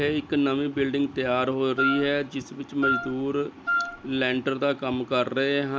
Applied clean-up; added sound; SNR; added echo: none; Wind instrument, woodwind instrument; 3 dB; none.